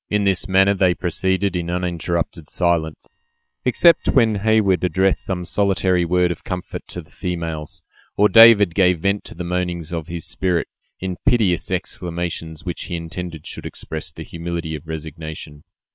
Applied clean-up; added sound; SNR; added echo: neural separator model SepFormer WHAM!.